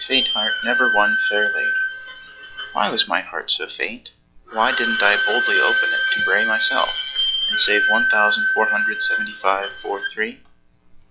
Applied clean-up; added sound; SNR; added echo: classical method log-MMSE.